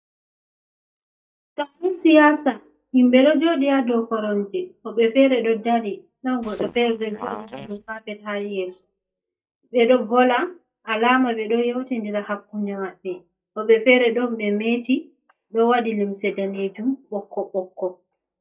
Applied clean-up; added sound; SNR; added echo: neural mask model DeepFilterNet 3.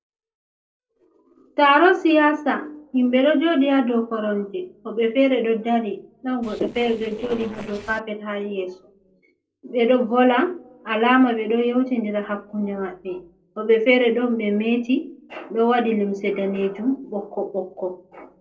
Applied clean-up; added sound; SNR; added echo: neural separator model SepFormer DNS4.